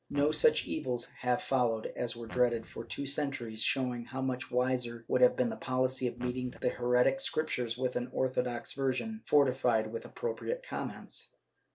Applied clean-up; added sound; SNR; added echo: none; Fart; 18 dB; none.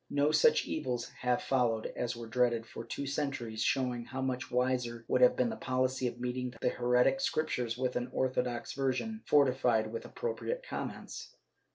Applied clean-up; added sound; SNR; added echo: none; none; none; none.